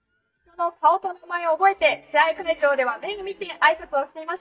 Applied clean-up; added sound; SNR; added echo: neural mask model DeepFilterNet 3.